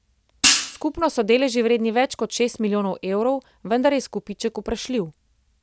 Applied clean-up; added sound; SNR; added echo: none; Hi-hat; -1 dB; none.